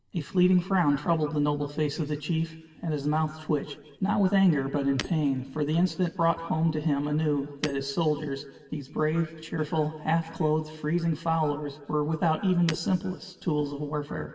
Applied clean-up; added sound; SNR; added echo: none; Shatter; 16 dB; reverberation time 1.4 s.